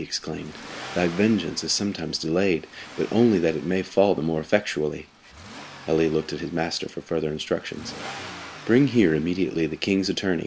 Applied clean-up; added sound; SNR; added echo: none; Accelerating, revving, vroom; 18 dB; none.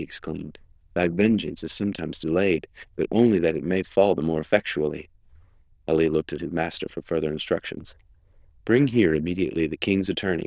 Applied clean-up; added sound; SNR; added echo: neural diffusion model UNIVERSE++.